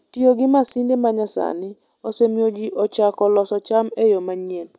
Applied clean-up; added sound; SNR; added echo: none; none; none; none.